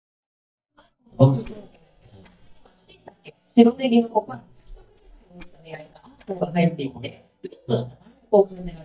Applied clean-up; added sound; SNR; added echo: neural mask model DeepFilterNet 3.